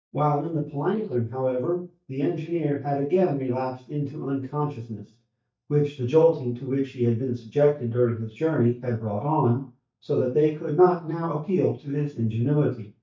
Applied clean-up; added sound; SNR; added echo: neural mask model DeepFilterNet 3.